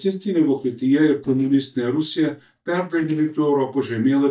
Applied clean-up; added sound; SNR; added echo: neural mask model DeepFilterNet 3.